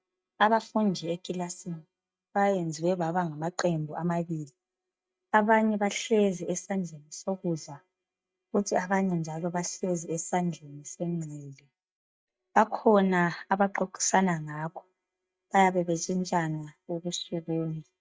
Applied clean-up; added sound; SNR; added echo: neural mask model DeepFilterNet 3.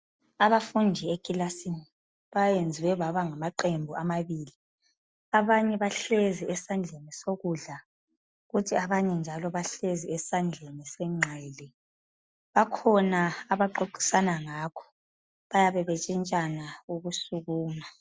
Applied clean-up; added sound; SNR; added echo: none; none; none; none.